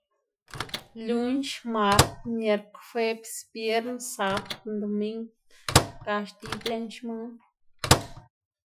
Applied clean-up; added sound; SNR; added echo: classical method Wiener filter.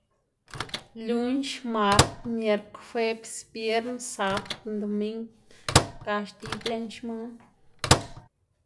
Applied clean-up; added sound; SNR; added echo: none; Microwave oven; -1 dB; none.